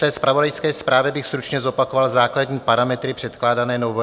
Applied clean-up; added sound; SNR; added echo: none; none; none; none.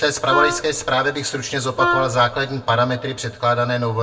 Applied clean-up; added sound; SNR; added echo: none; Wind instrument, woodwind instrument; 3 dB; reverberation time 0.2 s.